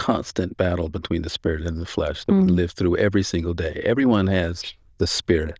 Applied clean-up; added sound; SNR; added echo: neural diffusion model UNIVERSE++.